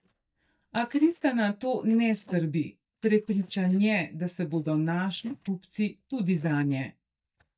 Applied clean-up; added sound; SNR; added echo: neural mask model DeepFilterNet 3.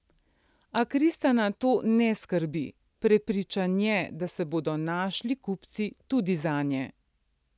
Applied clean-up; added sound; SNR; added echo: none; none; none; none.